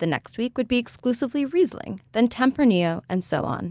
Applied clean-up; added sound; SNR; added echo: none; none; none; none.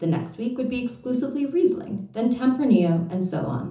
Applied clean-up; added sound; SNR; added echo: none; none; none; reverberation time 0.6 s.